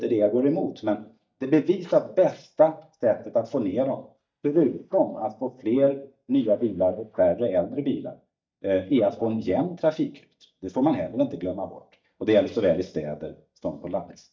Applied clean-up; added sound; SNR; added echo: neural mask model DeepFilterNet 3.